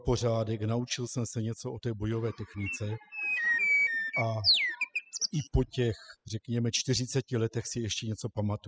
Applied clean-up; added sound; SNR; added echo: classical method spectral subtraction.